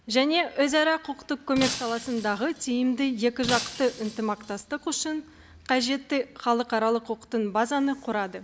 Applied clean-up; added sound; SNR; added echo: none; Shatter; 11 dB; none.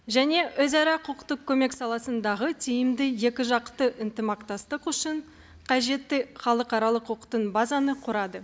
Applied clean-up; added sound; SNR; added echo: none; none; none; none.